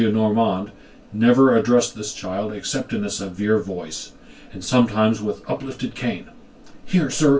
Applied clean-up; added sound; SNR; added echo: none; none; none; reverberation time 0.1 s.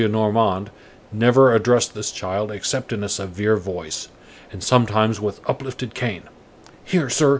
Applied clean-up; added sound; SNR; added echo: none; none; none; none.